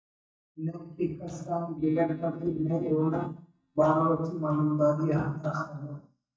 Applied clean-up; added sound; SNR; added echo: neural mask model DeepFilterNet 3.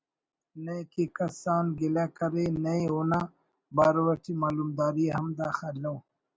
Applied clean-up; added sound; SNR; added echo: none; none; none; none.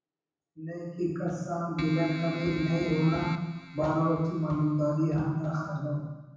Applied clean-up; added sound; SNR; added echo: none; Keyboard (musical); 12 dB; reverberation time 1.1 s.